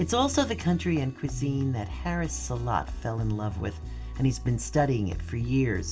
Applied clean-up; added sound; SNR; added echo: none; none; none; reverberation time 0.2 s.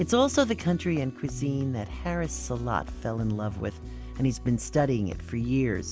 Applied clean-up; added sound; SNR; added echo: none; none; none; none.